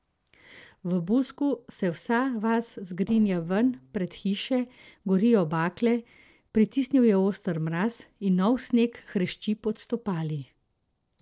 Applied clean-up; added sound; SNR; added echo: neural separator model SepFormer DNS4.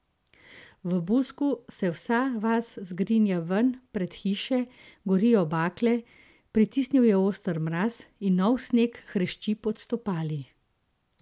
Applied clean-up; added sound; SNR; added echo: none; none; none; none.